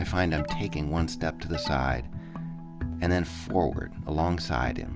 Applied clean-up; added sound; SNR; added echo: none; Alarm; 13 dB; none.